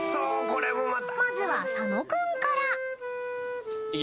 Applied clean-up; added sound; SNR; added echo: none; Wind instrument, woodwind instrument; 4 dB; none.